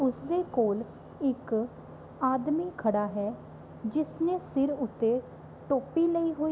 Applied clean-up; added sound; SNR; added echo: none; none; none; none.